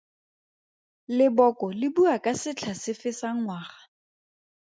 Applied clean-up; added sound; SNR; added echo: none; none; none; none.